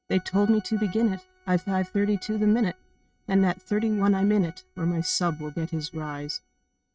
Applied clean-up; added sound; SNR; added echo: neural mask model RNNoise.